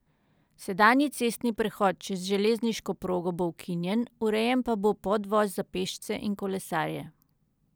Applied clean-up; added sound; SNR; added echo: none; none; none; none.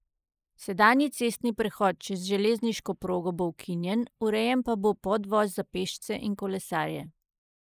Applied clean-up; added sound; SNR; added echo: neural mask model Resemble Enhance denoiser.